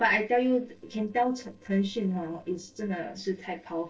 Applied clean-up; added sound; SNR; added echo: neural separator model SepFormer DNS4.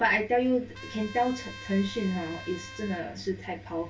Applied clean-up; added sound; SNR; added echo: none; Trumpet; 16 dB; reverberation time 0.1 s.